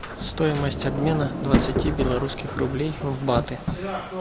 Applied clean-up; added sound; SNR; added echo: none; Sliding door; 2 dB; none.